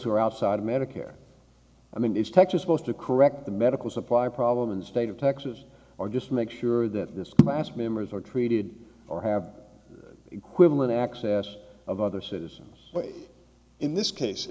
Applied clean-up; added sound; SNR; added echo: none; none; none; none.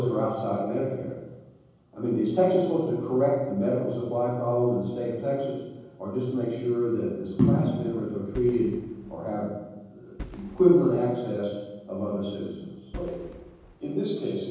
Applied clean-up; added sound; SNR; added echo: none; Fireworks; 17 dB; reverberation time 1.3 s.